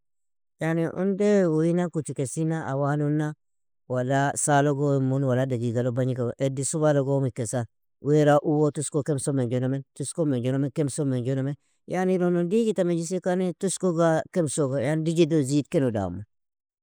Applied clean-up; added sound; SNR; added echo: neural mask model Resemble Enhance denoiser.